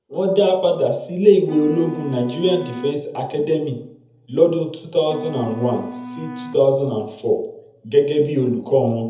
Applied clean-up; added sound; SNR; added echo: none; Wind instrument, woodwind instrument; 15 dB; reverberation time 0.7 s.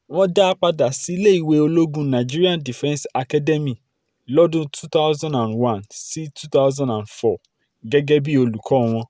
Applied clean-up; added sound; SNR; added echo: none; none; none; none.